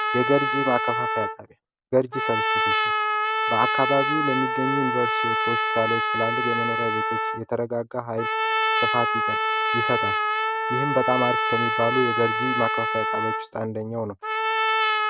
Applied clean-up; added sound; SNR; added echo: none; Trumpet; -3 dB; none.